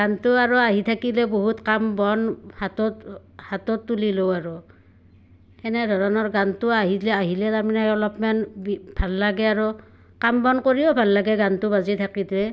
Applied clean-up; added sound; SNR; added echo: none; none; none; none.